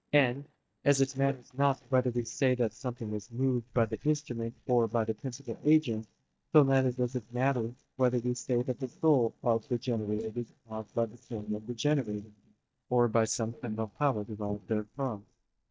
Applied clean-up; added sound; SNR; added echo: neural mask model DeepFilterNet 3.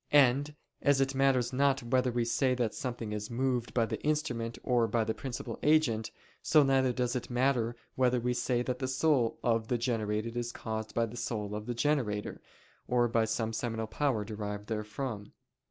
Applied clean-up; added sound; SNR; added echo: none; none; none; none.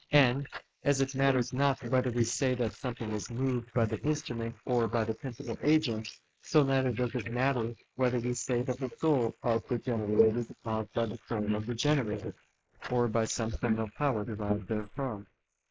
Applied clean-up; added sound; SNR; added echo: neural mask model Resemble Enhance denoiser.